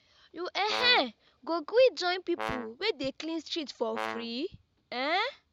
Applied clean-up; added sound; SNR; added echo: none; Brass instrument; 9 dB; none.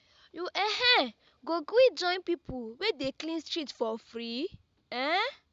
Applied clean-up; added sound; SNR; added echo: none; none; none; none.